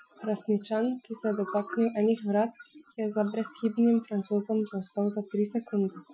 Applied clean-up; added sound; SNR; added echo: classical method Wiener filter.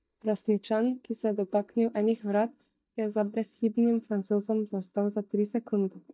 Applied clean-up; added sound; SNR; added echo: neural mask model DeepFilterNet 3.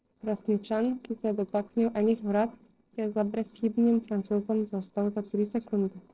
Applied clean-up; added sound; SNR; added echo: neural separator model SepFormer DNS4.